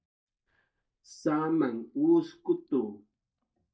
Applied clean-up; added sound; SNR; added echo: neural mask model DeepFilterNet 3.